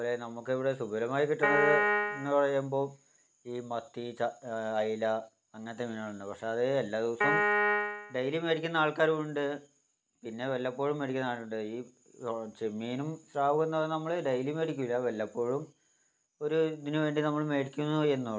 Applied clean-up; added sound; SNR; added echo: none; Piano; -4 dB; none.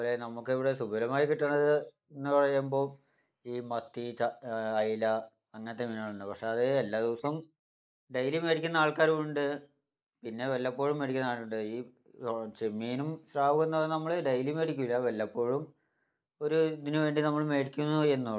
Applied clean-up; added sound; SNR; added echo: neural mask model Resemble Enhance denoiser.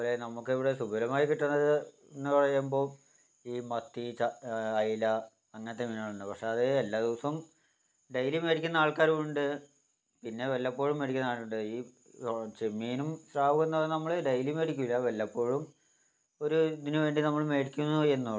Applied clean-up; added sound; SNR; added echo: none; none; none; none.